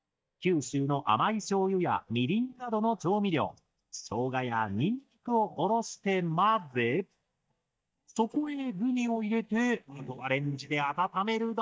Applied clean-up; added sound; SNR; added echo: neural mask model DeepFilterNet 3.